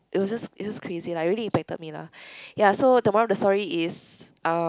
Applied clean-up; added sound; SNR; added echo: none; none; none; none.